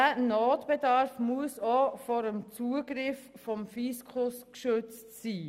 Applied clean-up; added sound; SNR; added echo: none; none; none; none.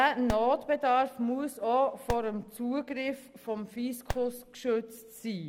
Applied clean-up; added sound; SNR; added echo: none; Fireworks; 12 dB; none.